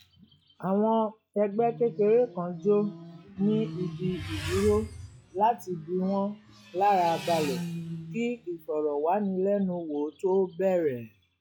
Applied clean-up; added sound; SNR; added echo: classical method log-MMSE.